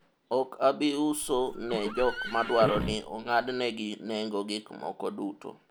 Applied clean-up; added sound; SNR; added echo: none; Livestock, farm animals, working animals; 7 dB; none.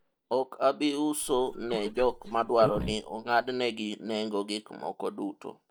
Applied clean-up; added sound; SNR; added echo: neural mask model DeepFilterNet 3.